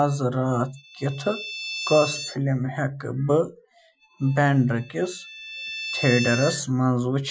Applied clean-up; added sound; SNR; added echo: classical method Wiener filter.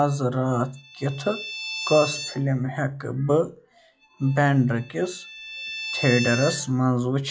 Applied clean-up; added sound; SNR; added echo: classical method log-MMSE.